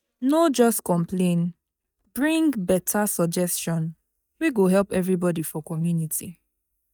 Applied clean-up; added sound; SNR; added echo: neural mask model DeepFilterNet 3.